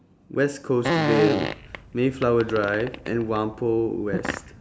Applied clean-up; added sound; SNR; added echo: none; Fart; 4 dB; none.